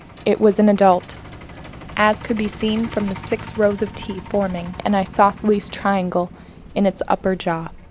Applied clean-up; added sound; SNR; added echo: none; Truck; 16 dB; none.